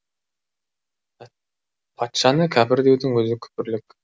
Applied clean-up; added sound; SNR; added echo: none; none; none; none.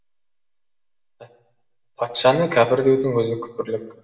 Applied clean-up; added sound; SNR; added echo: none; none; none; reverberation time 0.8 s.